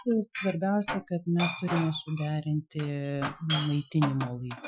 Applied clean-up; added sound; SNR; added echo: classical method Wiener filter.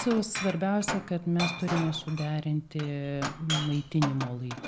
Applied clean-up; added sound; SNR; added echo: none; Glass; 7 dB; none.